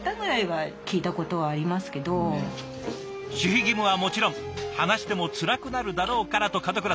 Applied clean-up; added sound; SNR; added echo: none; none; none; none.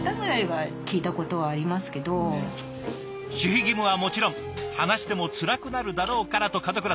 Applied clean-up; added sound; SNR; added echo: none; Acoustic guitar; 15 dB; none.